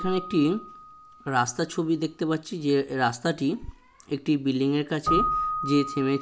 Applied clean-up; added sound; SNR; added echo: none; Keyboard (musical); 8 dB; none.